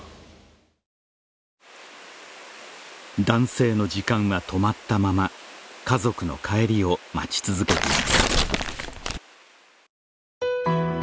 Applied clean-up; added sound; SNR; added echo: none; Tearing; -3 dB; none.